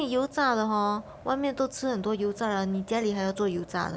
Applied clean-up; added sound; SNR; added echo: none; Wind; 19 dB; none.